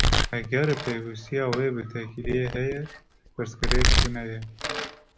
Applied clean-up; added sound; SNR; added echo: none; Domestic sounds, home sounds; -3 dB; none.